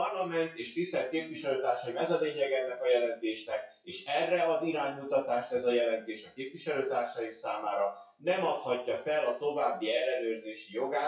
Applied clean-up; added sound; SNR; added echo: classical method WPE with log-MMSE.